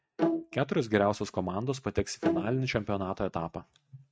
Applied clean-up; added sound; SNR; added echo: neural mask model RNNoise.